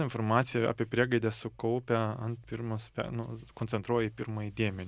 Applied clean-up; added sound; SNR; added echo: none; none; none; none.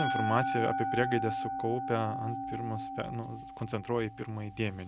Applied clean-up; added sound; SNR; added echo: none; Musical instrument; 2 dB; none.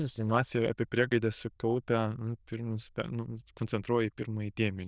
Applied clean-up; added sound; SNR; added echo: neural diffusion model UNIVERSE++.